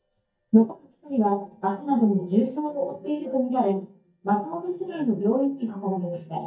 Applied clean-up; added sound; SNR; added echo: neural mask model DeepFilterNet 3.